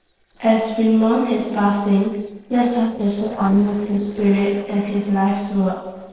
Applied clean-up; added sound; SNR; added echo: neural separator model SepFormer DNS4.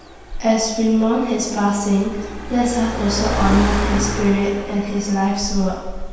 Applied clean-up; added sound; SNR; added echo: none; Car; 6 dB; reverberation time 1.2 s.